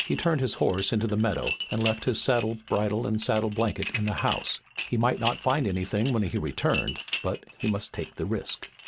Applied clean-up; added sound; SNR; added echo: none; Dishes, pots, and pans; 9 dB; none.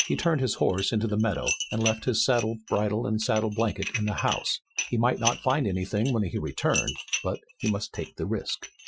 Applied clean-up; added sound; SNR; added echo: classical method Wiener filter.